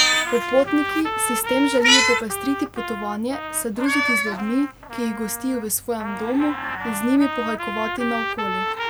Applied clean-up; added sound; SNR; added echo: none; Meow + Trumpet; 1 dB; none.